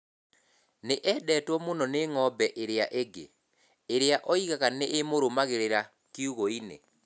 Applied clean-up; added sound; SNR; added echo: none; none; none; none.